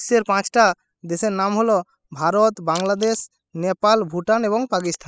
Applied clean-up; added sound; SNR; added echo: classical method spectral subtraction.